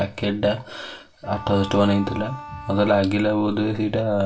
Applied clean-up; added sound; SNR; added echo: none; Bowed string instrument; 14 dB; reverberation time 0.2 s.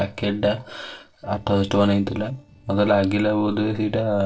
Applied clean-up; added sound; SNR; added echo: neural separator model SepFormer DNS4.